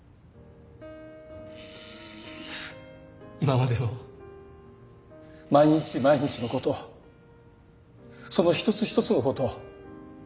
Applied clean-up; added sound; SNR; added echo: none; Fart; 19 dB; none.